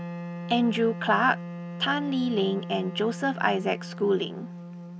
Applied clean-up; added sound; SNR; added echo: none; Wind instrument, woodwind instrument; 10 dB; none.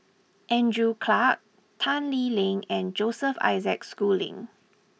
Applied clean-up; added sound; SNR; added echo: none; none; none; none.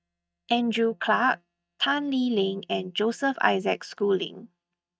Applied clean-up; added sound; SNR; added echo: neural mask model DeepFilterNet 3.